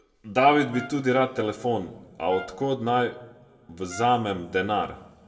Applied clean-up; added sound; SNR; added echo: none; Trumpet; 20 dB; reverberation time 1.2 s.